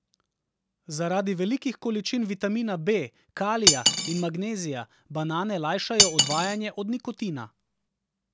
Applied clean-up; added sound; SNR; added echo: none; Cutlery, silverware; -2 dB; none.